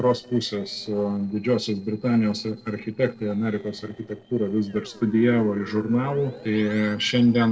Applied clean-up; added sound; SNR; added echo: neural separator model SepFormer DNS4.